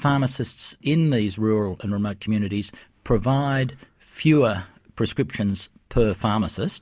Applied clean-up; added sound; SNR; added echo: none; none; none; none.